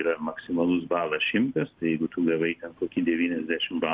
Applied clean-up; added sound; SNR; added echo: none; none; none; none.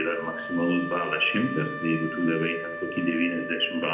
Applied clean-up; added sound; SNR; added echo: none; Wind instrument, woodwind instrument; 8 dB; reverberation time 0.7 s.